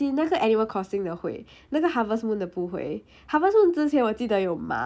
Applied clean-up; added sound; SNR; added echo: none; none; none; none.